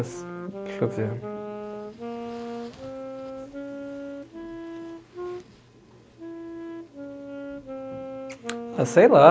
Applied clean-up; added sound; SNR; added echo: none; Wind instrument, woodwind instrument; 10 dB; none.